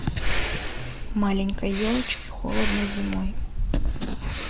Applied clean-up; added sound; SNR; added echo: none; Breathing + Gull, seagull; -3 dB; none.